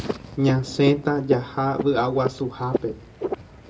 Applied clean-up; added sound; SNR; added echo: none; Frog; 7 dB; reverberation time 0.2 s.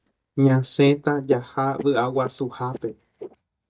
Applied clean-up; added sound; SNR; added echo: neural mask model DeepFilterNet 3.